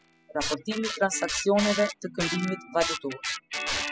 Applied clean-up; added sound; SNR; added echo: classical method spectral subtraction.